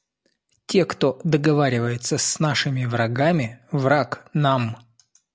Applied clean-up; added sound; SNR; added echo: none; none; none; none.